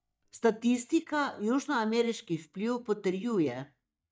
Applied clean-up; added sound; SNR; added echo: neural mask model DeepFilterNet 3.